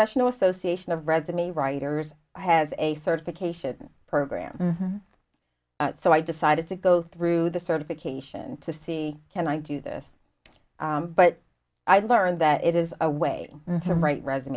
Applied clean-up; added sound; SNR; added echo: none; none; none; none.